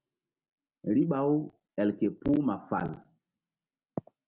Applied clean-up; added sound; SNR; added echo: none; none; none; none.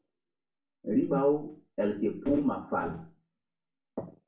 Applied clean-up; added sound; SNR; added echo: none; none; none; reverberation time 0.3 s.